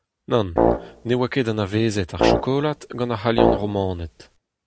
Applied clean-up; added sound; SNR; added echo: none; Brass instrument; -1 dB; none.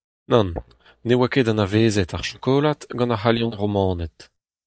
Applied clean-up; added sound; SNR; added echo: neural mask model DeepFilterNet 3.